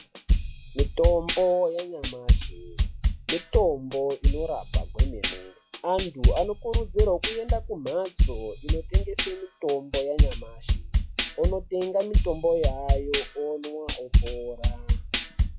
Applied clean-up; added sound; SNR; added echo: classical method log-MMSE.